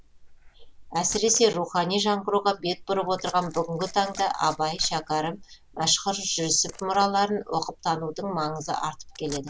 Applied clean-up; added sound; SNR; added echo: none; Liquid; 18 dB; none.